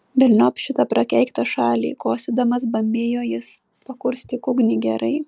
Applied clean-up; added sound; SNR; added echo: none; none; none; none.